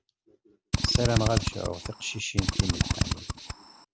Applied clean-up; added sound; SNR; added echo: none; Drill; -4 dB; none.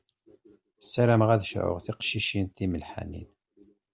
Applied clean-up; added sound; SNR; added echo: none; none; none; none.